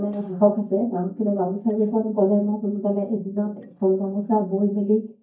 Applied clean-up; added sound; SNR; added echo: neural mask model DeepFilterNet 3.